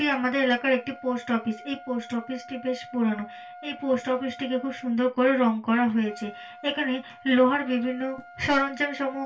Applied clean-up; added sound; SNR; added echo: none; Trumpet; 19 dB; reverberation time 0.2 s.